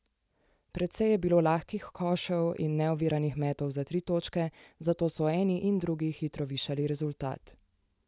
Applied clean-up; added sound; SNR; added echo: none; none; none; none.